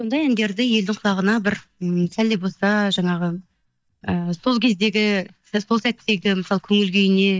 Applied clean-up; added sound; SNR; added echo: neural mask model DeepFilterNet 3.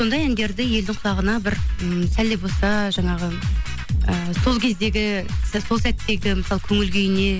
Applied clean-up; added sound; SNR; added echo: none; Walk, footsteps; 9 dB; none.